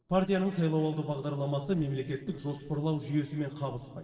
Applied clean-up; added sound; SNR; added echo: neural separator model SepFormer DNS4.